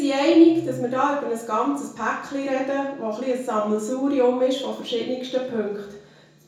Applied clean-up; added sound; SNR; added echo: none; none; none; reverberation time 0.6 s.